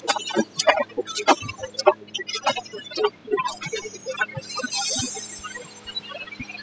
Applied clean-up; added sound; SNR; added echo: classical method spectral subtraction.